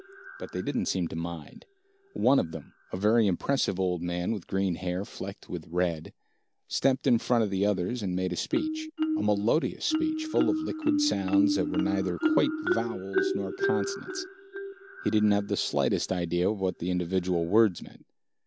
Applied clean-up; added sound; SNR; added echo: none; Marimba, xylophone; 5 dB; none.